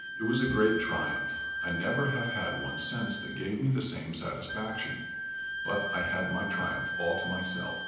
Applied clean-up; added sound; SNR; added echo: none; Wind instrument, woodwind instrument; 3 dB; reverberation time 0.9 s.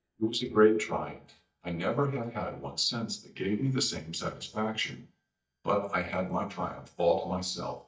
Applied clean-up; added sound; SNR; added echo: neural mask model DeepFilterNet 3.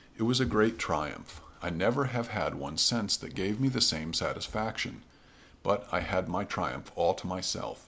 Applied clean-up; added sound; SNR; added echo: none; none; none; none.